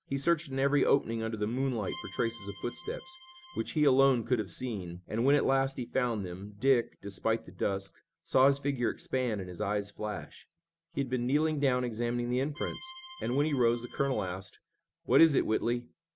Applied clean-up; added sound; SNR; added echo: none; Accordion; 15 dB; none.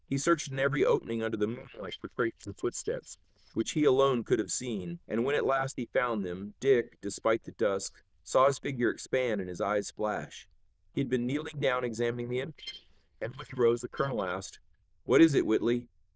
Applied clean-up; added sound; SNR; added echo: neural diffusion model UNIVERSE++.